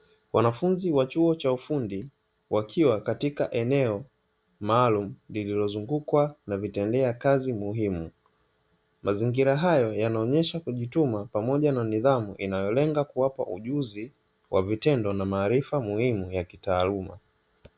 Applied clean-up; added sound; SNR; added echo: none; none; none; none.